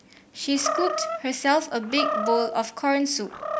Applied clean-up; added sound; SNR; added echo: none; Animal; 5 dB; none.